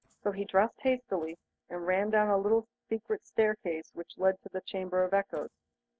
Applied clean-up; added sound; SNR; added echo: neural separator model SepFormer DNS4.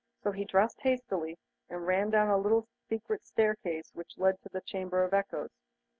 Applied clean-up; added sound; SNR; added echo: none; none; none; none.